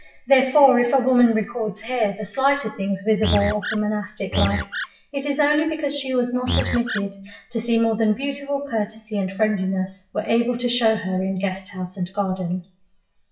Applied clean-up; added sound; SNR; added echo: classical method WPE with log-MMSE.